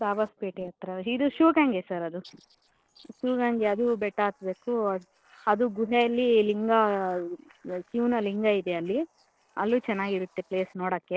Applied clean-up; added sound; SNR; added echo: neural separator model SepFormer DNS4.